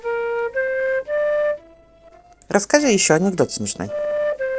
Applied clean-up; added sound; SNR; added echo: neural separator model SepFormer DNS4.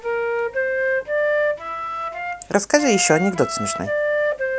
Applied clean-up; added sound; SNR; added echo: none; Wind instrument, woodwind instrument; -1 dB; none.